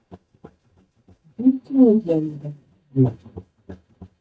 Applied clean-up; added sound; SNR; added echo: neural mask model DeepFilterNet 3.